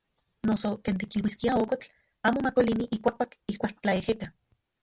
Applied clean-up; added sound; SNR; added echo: none; none; none; none.